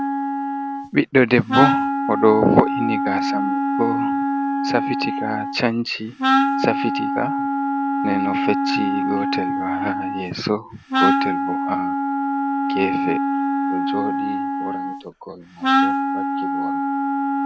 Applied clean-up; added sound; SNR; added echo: none; Wind instrument, woodwind instrument; -3 dB; none.